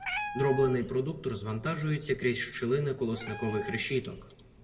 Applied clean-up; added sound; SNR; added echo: none; Meow; 11 dB; reverberation time 1.0 s.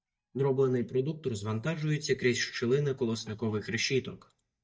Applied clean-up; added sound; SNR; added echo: neural mask model DeepFilterNet 3.